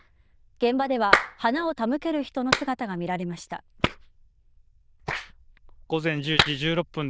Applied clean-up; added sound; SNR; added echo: neural diffusion model UNIVERSE++.